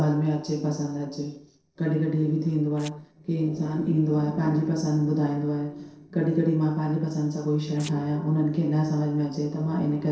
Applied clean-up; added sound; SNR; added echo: neural separator model SepFormer DNS4.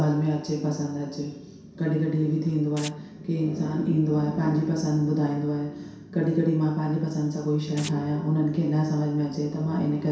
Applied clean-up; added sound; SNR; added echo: none; Domestic sounds, home sounds; 18 dB; reverberation time 0.7 s.